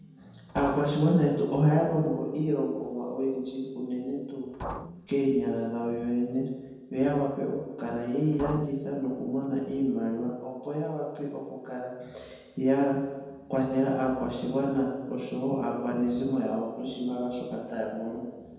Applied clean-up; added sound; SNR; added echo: none; Liquid; 15 dB; reverberation time 1.1 s.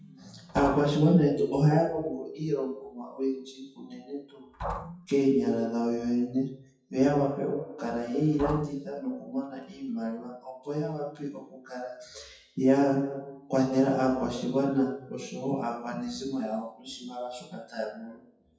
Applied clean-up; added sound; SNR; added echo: classical method WPE with log-MMSE.